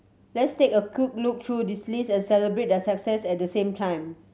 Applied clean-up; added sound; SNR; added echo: none; none; none; none.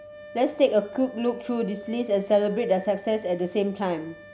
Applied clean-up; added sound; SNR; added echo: none; Wind instrument, woodwind instrument; 17 dB; none.